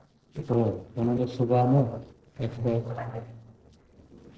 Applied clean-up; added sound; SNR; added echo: neural separator model SepFormer DNS4.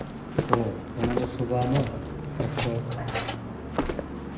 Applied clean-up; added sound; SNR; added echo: none; Walk, footsteps; -2 dB; reverberation time 0.8 s.